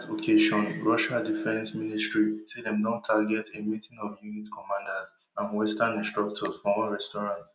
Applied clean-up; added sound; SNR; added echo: none; none; none; none.